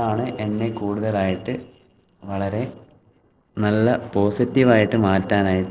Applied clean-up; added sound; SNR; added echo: neural separator model SepFormer DNS4.